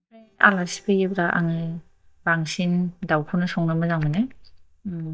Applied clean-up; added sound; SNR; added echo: neural mask model DeepFilterNet 3.